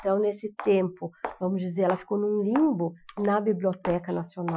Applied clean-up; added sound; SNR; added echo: classical method Wiener filter.